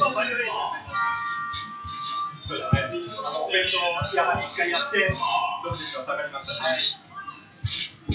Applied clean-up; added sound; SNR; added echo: classical method WPE with log-MMSE.